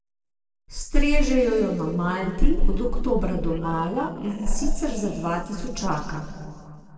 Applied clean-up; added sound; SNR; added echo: neural separator model SepFormer DNS4.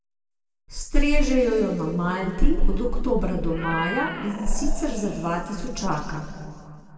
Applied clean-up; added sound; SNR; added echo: none; Meow; 12 dB; reverberation time 2.0 s.